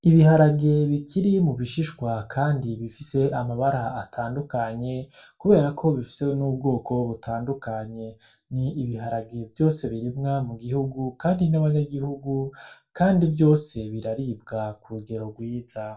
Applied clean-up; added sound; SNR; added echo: none; none; none; reverberation time 0.2 s.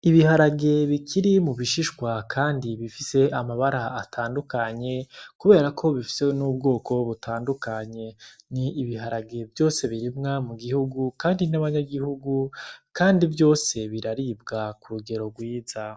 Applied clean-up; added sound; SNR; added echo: none; none; none; none.